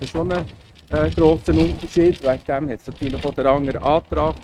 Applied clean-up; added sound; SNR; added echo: neural mask model RNNoise.